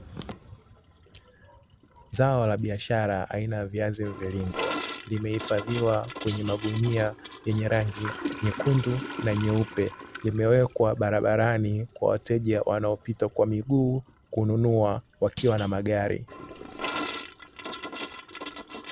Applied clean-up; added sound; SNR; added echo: none; Toilet flush / Gurgling + Thump, thud; 13 dB; none.